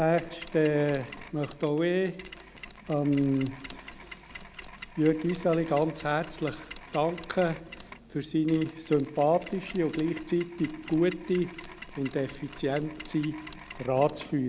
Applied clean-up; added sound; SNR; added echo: none; Mechanisms; 17 dB; none.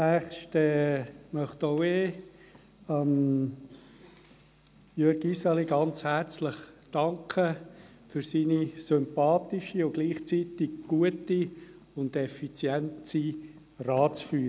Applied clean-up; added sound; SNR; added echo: none; none; none; none.